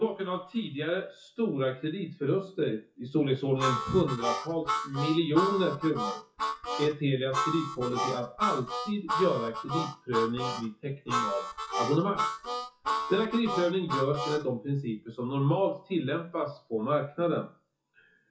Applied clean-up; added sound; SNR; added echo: classical method WPE with log-MMSE.